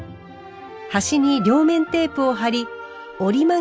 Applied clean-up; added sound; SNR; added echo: none; none; none; none.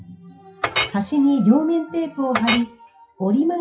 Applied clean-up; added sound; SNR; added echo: classical method WPE with log-MMSE.